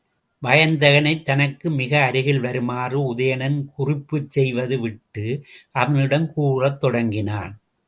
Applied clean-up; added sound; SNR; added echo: none; none; none; none.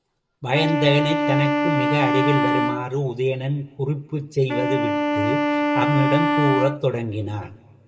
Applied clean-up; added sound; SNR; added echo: none; Wind instrument, woodwind instrument; -1 dB; reverberation time 1.3 s.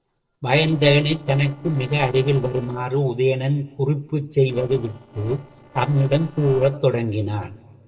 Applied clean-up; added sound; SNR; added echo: neural separator model SepFormer DNS4.